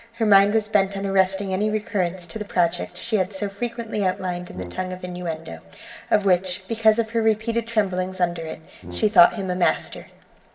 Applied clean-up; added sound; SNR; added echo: none; Brass instrument; 17 dB; reverberation time 1.2 s.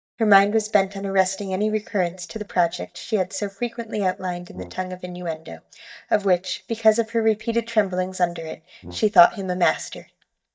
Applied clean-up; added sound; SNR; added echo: neural mask model DeepFilterNet 3.